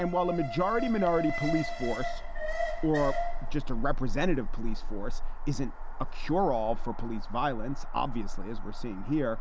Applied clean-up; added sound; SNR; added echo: none; Alarm; -1 dB; none.